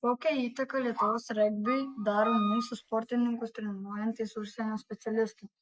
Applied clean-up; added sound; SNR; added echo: none; Wind instrument, woodwind instrument; 6 dB; none.